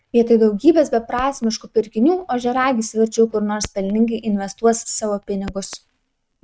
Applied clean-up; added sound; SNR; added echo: neural mask model RNNoise.